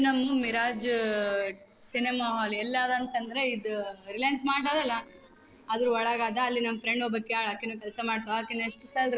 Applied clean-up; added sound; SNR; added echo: neural separator model SepFormer DNS4.